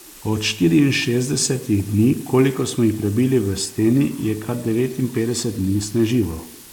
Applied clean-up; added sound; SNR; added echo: neural mask model Resemble Enhance denoiser.